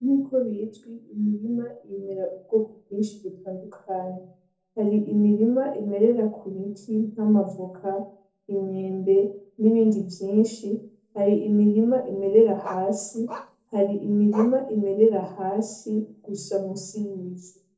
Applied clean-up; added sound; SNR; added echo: neural separator model SepFormer DNS4.